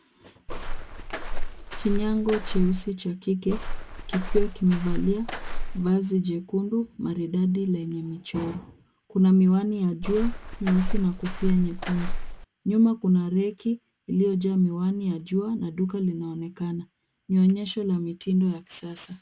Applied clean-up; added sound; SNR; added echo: none; Walk, footsteps; 1 dB; none.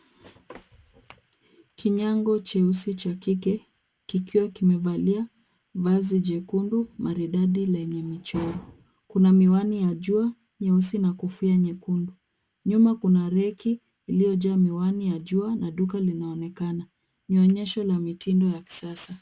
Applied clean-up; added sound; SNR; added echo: none; none; none; none.